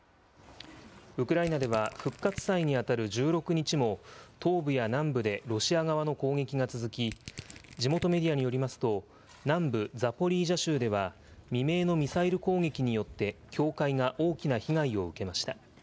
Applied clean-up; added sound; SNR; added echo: none; Crushing; 17 dB; none.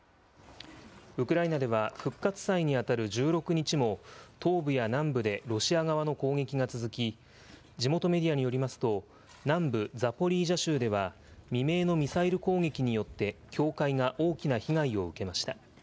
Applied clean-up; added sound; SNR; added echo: none; none; none; none.